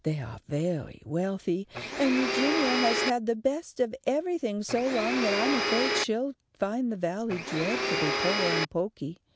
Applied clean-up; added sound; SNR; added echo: none; Domestic sounds, home sounds; 0 dB; none.